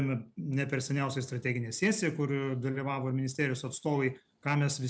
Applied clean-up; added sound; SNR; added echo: none; none; none; none.